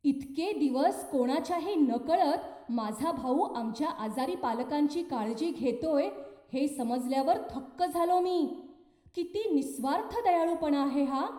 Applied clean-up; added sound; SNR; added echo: none; none; none; reverberation time 0.7 s.